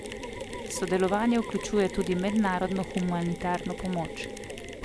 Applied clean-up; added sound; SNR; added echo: none; Mechanisms; 9 dB; none.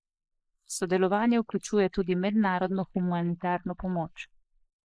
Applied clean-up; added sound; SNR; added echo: neural mask model Resemble Enhance denoiser.